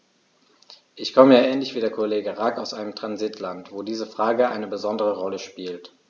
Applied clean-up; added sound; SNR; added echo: none; none; none; none.